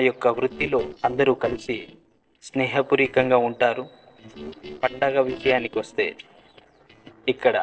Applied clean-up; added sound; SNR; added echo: neural separator model SepFormer DNS4.